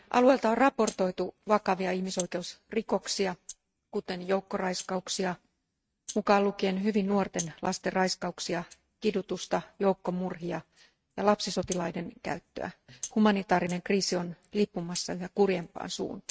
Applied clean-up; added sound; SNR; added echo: neural mask model RNNoise.